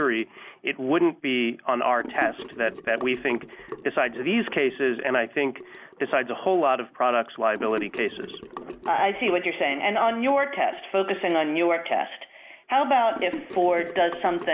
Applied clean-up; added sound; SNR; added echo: none; Sink (filling or washing) / Gurgling; 17 dB; none.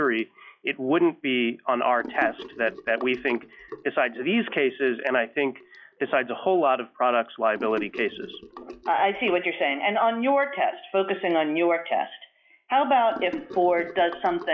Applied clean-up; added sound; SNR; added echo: classical method log-MMSE.